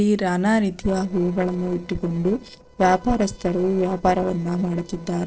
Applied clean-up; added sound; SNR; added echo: neural separator model SepFormer DNS4.